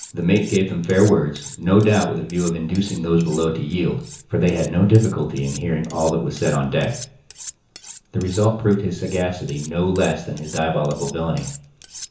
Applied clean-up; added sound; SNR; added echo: none; Cutlery, silverware; 19 dB; reverberation time 0.8 s.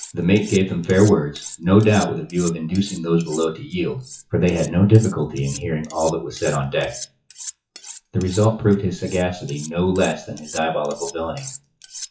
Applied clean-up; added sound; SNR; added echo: classical method WPE with log-MMSE.